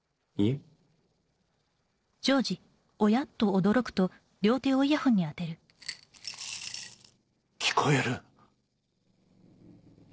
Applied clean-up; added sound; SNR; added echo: neural separator model SepFormer DNS4.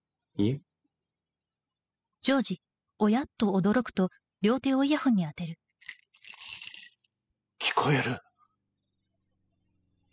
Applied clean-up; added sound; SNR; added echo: classical method spectral subtraction.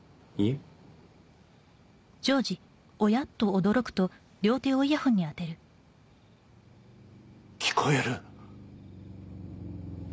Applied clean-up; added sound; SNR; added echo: none; none; none; none.